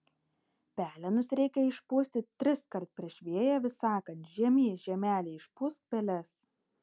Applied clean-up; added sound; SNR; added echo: none; none; none; none.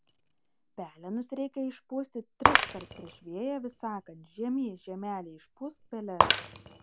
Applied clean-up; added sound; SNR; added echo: none; Shatter; -4 dB; none.